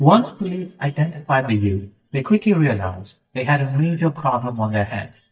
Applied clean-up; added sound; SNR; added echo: neural mask model DeepFilterNet 3.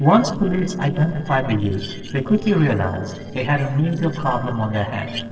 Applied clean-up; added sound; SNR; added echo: neural separator model SepFormer DNS4.